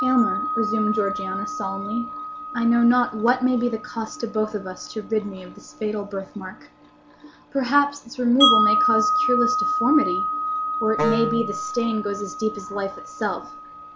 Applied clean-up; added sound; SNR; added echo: none; Wind chime + Wind instrument, woodwind instrument; 2 dB; none.